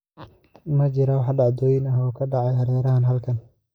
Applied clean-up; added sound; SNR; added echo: neural mask model Resemble Enhance denoiser.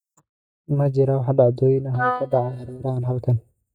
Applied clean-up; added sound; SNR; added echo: neural mask model DeepFilterNet 3.